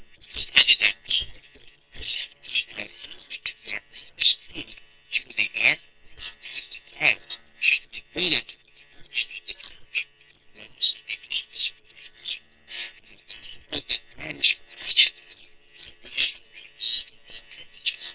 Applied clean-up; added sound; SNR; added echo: neural separator model SepFormer WHAM!.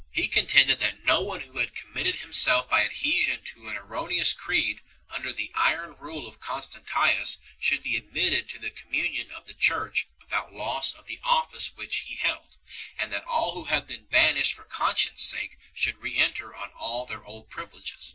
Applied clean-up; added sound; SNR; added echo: none; none; none; none.